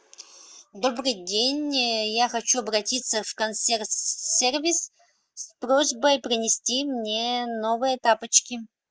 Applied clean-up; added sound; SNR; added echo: none; none; none; none.